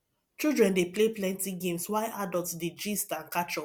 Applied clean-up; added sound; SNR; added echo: none; none; none; none.